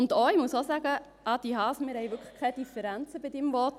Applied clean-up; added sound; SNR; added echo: none; none; none; none.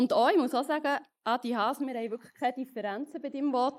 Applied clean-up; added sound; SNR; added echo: neural mask model Resemble Enhance denoiser.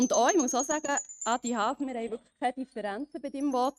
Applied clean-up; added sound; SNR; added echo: neural mask model RNNoise.